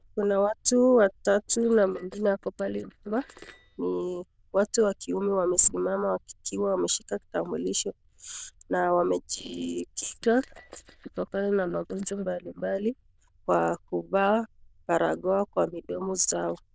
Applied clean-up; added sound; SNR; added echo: neural diffusion model UNIVERSE++.